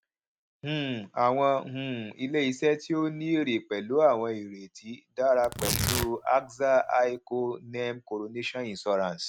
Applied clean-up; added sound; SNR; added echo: none; Tearing; 5 dB; none.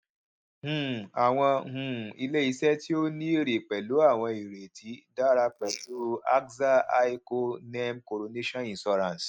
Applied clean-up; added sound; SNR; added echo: neural mask model Resemble Enhance denoiser.